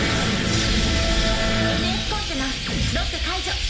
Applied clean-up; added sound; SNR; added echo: none; Chirp, tweet; 7 dB; reverberation time 0.9 s.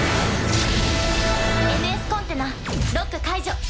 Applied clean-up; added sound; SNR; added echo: none; none; none; none.